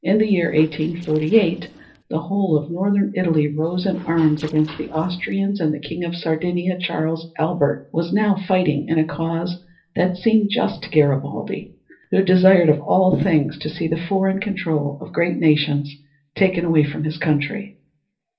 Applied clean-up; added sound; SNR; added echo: neural separator model SepFormer DNS4.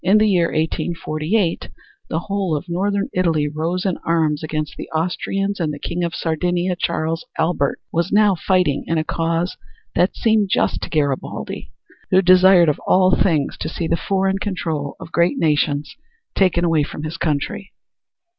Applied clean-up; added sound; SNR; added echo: none; none; none; none.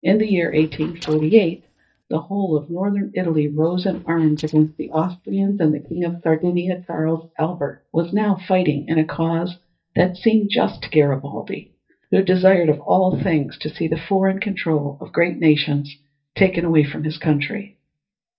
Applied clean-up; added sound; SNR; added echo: neural mask model DeepFilterNet 3.